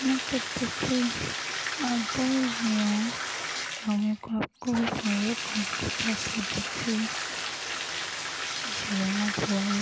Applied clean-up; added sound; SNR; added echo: none; Bathtub (filling or washing); 3 dB; none.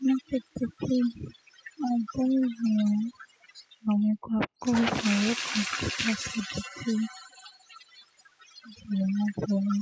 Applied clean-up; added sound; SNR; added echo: classical method spectral subtraction.